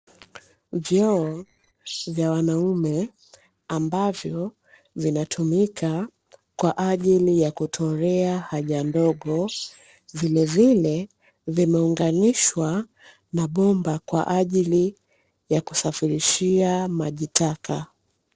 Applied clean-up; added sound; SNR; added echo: neural separator model SepFormer DNS4.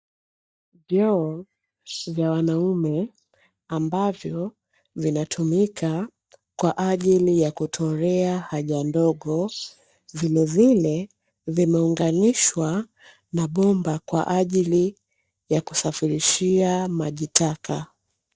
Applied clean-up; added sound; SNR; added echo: neural mask model DeepFilterNet 3.